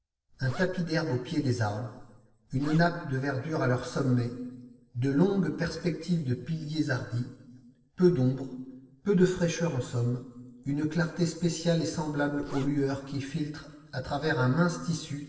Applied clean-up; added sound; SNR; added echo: neural separator model SepFormer DNS4.